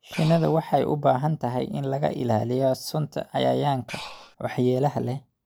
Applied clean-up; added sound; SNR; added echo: none; Breathing; 14 dB; none.